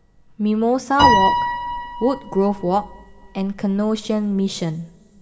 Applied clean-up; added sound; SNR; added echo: none; Piano; 3 dB; reverberation time 1.0 s.